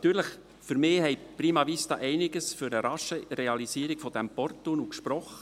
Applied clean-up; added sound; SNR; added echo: none; none; none; none.